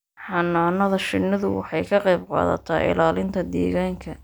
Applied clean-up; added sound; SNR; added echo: none; none; none; none.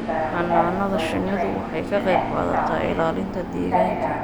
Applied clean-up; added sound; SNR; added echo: none; Subway, metro, underground; -1 dB; none.